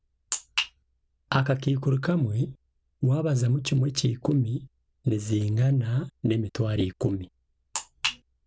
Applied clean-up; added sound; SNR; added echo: none; none; none; none.